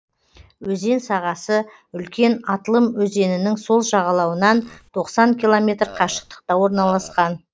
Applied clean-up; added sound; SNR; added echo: neural mask model Resemble Enhance denoiser.